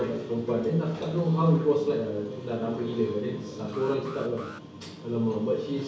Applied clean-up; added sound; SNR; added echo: none; Alarm; 19 dB; reverberation time 0.6 s.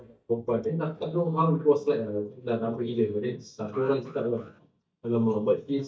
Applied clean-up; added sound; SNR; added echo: neural mask model DeepFilterNet 3.